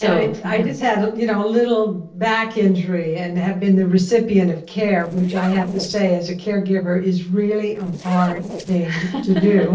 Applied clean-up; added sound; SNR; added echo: neural separator model SepFormer DNS4.